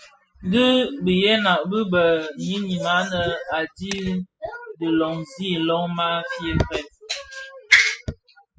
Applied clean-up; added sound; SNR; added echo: classical method spectral subtraction.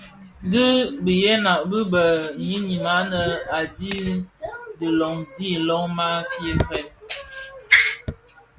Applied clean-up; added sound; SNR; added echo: none; Tools; 18 dB; none.